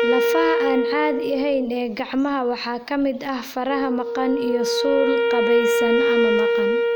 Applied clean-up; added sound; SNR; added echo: none; Wind instrument, woodwind instrument; -2 dB; none.